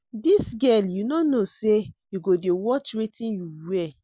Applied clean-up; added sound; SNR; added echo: none; none; none; none.